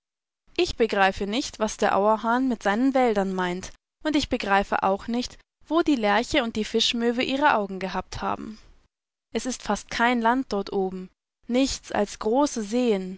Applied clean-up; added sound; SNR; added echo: none; none; none; none.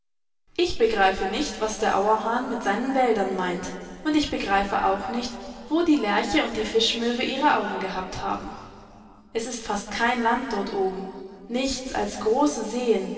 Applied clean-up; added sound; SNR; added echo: none; none; none; reverberation time 2.6 s.